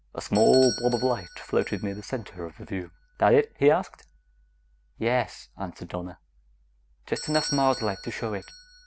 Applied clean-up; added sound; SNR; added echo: none; Bell / Doorbell; 14 dB; none.